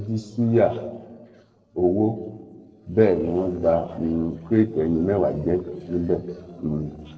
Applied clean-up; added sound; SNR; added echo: neural separator model SepFormer DNS4.